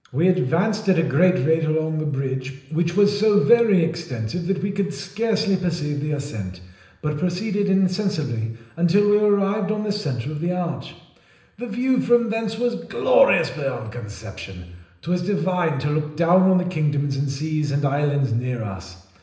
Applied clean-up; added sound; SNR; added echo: none; none; none; reverberation time 0.9 s.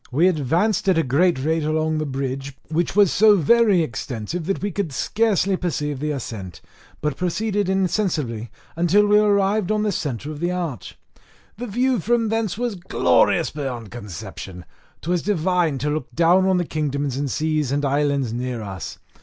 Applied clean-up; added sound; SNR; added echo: none; none; none; none.